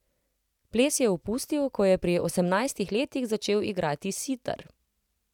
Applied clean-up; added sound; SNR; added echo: none; none; none; none.